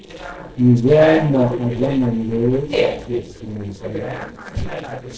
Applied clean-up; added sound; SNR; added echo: neural separator model SepFormer DNS4.